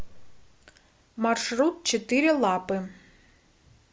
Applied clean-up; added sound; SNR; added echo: none; none; none; none.